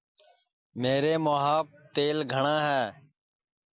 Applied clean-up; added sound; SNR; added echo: none; none; none; none.